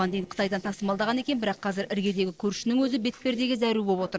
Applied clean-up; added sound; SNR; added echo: neural separator model SepFormer DNS4.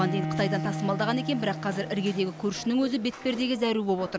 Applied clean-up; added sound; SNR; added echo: none; Bowed string instrument; 7 dB; none.